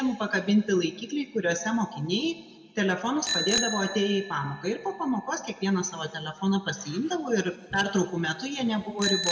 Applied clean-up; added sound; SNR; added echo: none; Bicycle bell; 9 dB; reverberation time 1.4 s.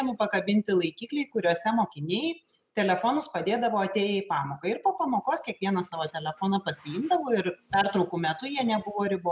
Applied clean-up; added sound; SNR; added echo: none; none; none; none.